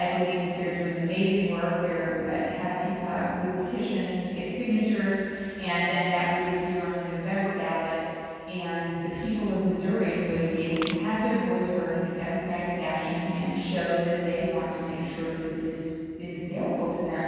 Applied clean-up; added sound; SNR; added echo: none; Crushing; 7 dB; reverberation time 2.1 s.